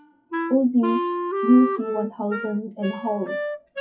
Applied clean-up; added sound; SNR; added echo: classical method WPE with log-MMSE.